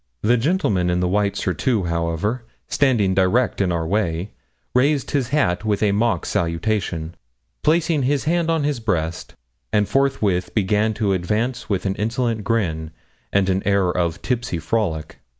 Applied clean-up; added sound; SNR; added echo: none; none; none; none.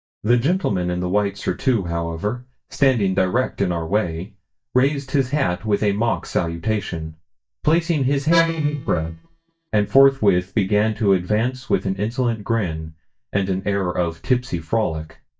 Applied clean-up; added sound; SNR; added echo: neural mask model DeepFilterNet 3.